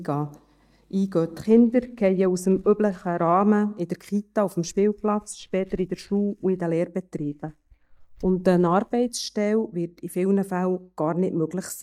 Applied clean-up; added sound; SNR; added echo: neural mask model DeepFilterNet 3.